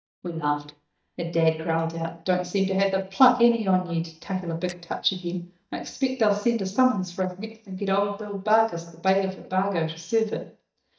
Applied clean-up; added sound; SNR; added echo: neural mask model DeepFilterNet 3.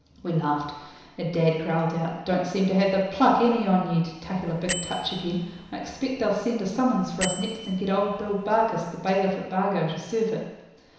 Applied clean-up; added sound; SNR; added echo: none; Bell; 12 dB; reverberation time 1.0 s.